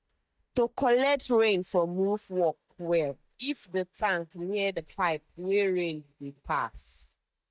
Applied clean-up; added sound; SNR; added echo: neural mask model DeepFilterNet 3.